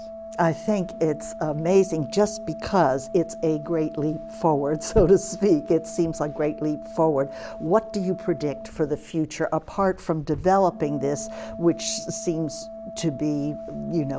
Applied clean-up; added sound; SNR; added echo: none; Organ; 13 dB; none.